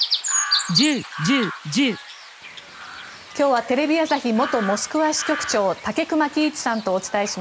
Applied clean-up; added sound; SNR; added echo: none; Chirp, tweet; 6 dB; none.